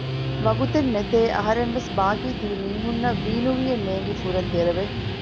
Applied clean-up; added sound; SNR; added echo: none; Guitar; 4 dB; none.